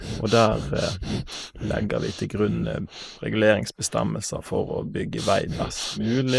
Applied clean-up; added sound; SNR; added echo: neural mask model Resemble Enhance denoiser.